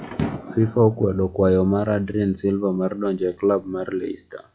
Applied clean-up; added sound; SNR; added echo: classical method log-MMSE.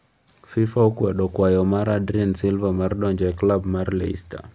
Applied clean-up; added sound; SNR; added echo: none; none; none; none.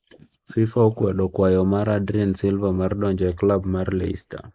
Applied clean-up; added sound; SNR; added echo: neural mask model Resemble Enhance denoiser.